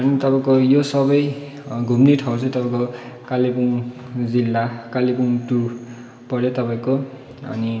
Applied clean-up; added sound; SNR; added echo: none; none; none; reverberation time 2.3 s.